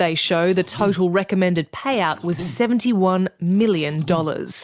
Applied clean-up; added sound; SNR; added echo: none; Liquid; 15 dB; none.